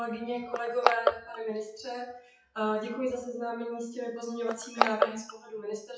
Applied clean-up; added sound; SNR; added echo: classical method WPE with log-MMSE.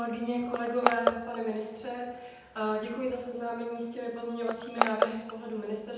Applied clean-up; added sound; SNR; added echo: none; Crushing; 2 dB; reverberation time 0.9 s.